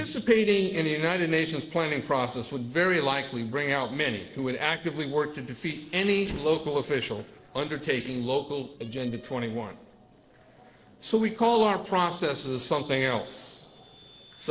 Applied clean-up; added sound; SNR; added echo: neural separator model SepFormer DNS4.